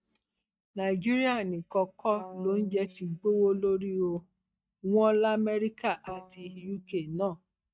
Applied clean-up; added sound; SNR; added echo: neural mask model DeepFilterNet 3.